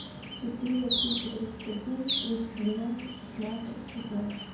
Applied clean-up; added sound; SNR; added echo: none; Bird; -1 dB; reverberation time 0.9 s.